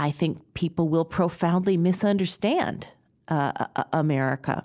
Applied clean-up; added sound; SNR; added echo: none; none; none; none.